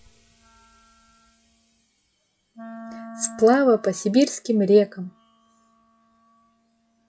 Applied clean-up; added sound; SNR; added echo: classical method log-MMSE.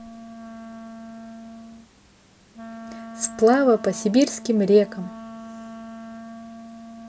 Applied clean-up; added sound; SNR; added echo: none; Wind instrument, woodwind instrument; 15 dB; none.